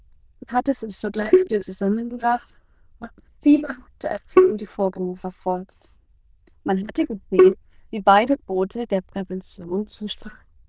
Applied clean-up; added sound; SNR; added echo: neural diffusion model UNIVERSE++.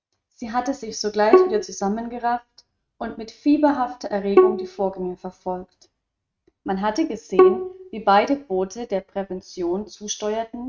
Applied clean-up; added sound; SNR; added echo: neural mask model RNNoise.